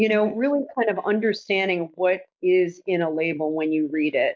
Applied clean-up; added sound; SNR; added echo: neural mask model Resemble Enhance denoiser.